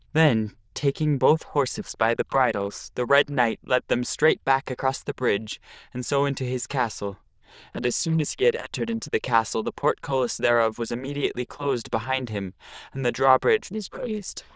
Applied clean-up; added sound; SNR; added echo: neural diffusion model UNIVERSE++.